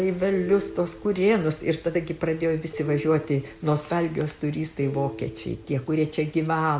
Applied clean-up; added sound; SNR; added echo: none; Telephone; 16 dB; none.